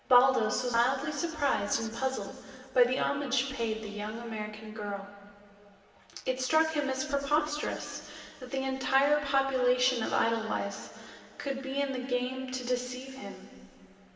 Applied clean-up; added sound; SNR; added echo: none; none; none; reverberation time 2.7 s.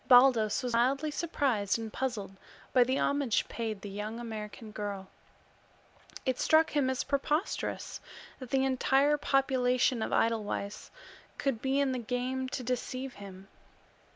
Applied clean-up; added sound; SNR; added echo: none; none; none; none.